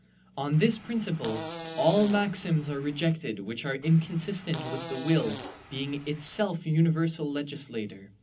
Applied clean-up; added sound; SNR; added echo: none; Fart; 11 dB; reverberation time 0.4 s.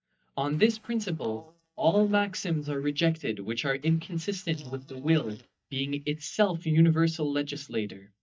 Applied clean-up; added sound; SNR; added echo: neural mask model DeepFilterNet 3.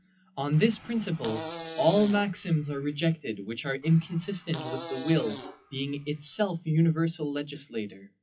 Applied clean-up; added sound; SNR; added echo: classical method WPE with log-MMSE.